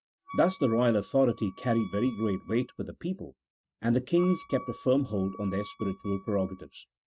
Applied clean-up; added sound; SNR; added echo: neural mask model RNNoise.